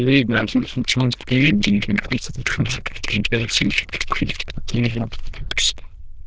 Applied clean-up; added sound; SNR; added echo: neural diffusion model UNIVERSE++.